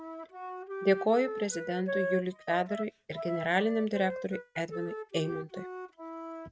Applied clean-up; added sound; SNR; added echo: neural mask model RNNoise.